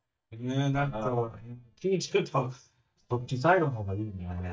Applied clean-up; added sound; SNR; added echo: neural mask model DeepFilterNet 3.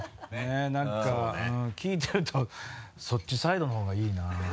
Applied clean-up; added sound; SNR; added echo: none; none; none; none.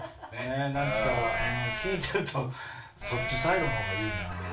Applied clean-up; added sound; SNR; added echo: none; Livestock, farm animals, working animals; 1 dB; reverberation time 0.3 s.